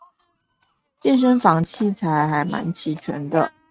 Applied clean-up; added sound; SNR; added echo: neural mask model RNNoise.